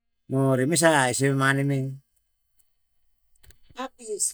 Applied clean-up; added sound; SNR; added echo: neural mask model DeepFilterNet 3.